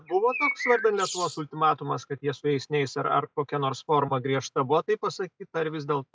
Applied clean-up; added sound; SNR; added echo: classical method log-MMSE.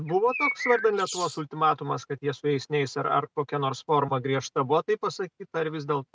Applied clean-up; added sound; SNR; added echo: neural mask model RNNoise.